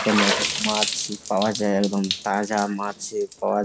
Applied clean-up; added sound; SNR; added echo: none; Water / Splash, splatter; 4 dB; none.